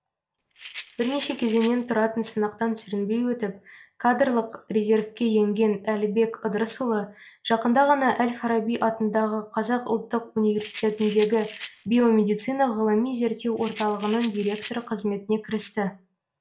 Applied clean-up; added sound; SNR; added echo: none; Rattle; 16 dB; reverberation time 0.3 s.